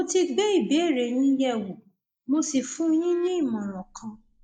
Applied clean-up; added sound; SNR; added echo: neural mask model Resemble Enhance denoiser.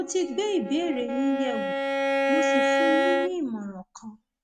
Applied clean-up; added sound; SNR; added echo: neural mask model RNNoise.